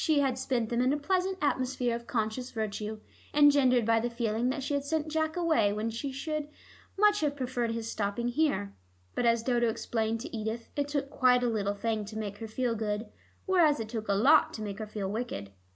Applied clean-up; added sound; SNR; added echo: none; none; none; none.